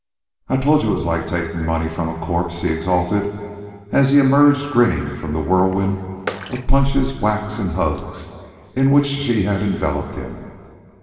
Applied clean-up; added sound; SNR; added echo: none; Bathtub (filling or washing) / Water / Splash, splatter; 17 dB; reverberation time 2.1 s.